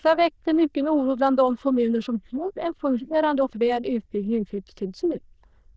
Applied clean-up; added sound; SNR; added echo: neural diffusion model UNIVERSE++.